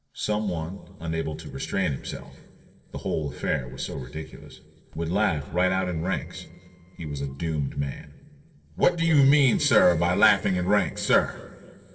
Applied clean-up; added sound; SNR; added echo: neural separator model SepFormer DNS4.